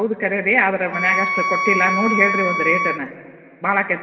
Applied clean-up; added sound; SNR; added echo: none; Wind instrument, woodwind instrument; 2 dB; reverberation time 2.1 s.